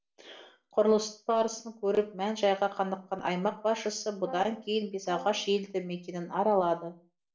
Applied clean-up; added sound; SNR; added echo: neural separator model SepFormer DNS4.